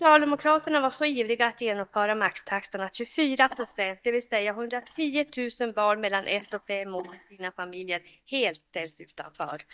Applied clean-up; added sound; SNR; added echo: neural mask model DeepFilterNet 3.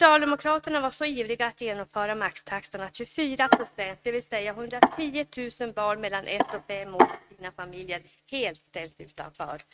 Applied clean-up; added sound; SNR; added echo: neural mask model RNNoise.